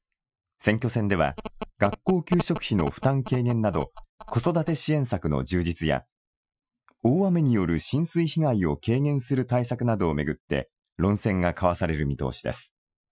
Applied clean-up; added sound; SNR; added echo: classical method Wiener filter.